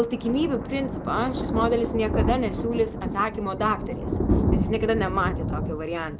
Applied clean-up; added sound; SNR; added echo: none; Thunder; 0 dB; none.